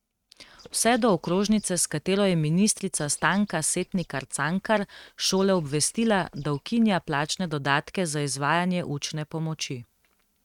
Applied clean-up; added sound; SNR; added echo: neural mask model RNNoise.